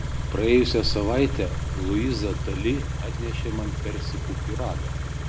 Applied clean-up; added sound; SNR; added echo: none; Idling / Car; 1 dB; none.